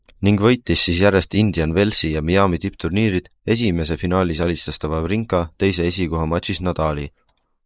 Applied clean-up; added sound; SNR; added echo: neural mask model Resemble Enhance denoiser.